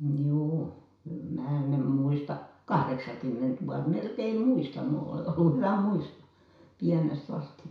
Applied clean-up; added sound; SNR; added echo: none; none; none; reverberation time 0.6 s.